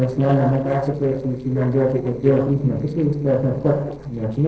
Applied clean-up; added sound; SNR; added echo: neural separator model SepFormer DNS4.